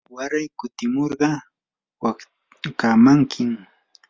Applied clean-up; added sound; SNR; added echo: none; none; none; none.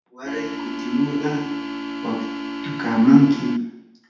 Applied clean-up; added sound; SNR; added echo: none; Organ; 8 dB; reverberation time 0.8 s.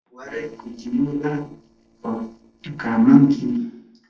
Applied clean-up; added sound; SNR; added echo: neural separator model SepFormer DNS4.